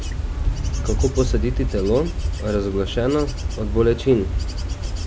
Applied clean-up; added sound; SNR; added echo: none; Wind / Bird / Insect; 1 dB; none.